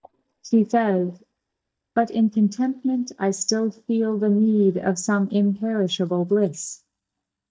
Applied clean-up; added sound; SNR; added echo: neural mask model DeepFilterNet 3.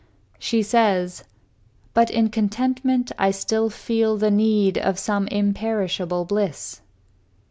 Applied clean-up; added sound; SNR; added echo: none; none; none; none.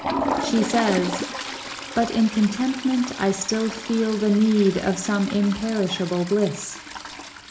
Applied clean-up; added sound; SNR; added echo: none; Toilet flush; 8 dB; reverberation time 0.4 s.